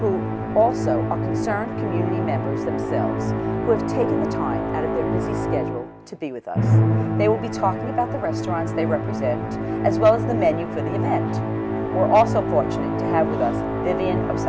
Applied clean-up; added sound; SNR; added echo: none; Musical instrument; -1 dB; none.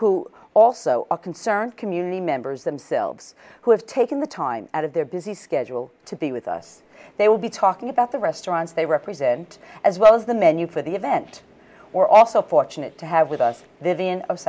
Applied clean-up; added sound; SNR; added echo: none; none; none; none.